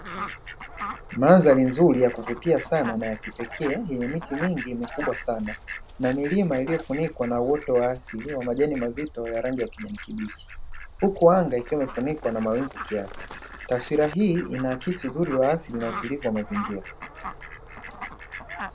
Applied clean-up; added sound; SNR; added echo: none; Fowl; 13 dB; none.